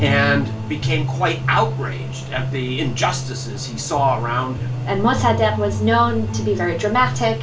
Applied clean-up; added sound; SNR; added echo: none; Fixed-wing aircraft, airplane; 19 dB; reverberation time 0.3 s.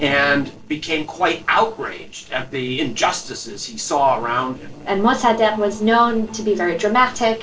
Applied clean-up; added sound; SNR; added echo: neural separator model SepFormer DNS4.